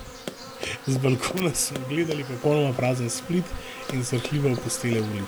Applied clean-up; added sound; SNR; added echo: none; Insect + Run; 11 dB; none.